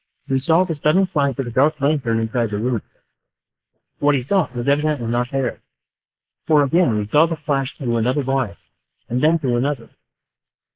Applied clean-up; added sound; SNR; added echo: neural mask model Resemble Enhance denoiser.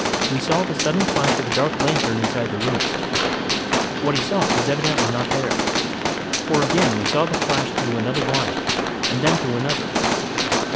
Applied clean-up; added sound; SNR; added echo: none; Gunshot, gunfire + Mechanisms; -3 dB; none.